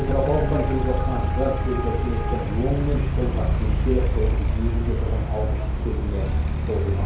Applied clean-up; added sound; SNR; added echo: none; Traffic noise, roadway noise; -5 dB; reverberation time 0.6 s.